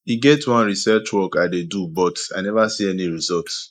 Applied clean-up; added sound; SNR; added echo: neural mask model Resemble Enhance denoiser.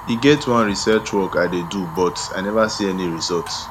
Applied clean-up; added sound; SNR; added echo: none; Fire; 13 dB; none.